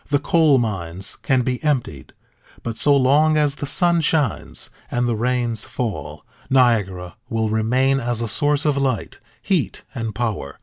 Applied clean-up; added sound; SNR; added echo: none; none; none; none.